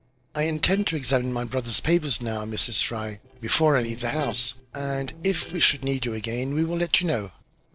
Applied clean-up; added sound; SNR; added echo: neural separator model SepFormer DNS4.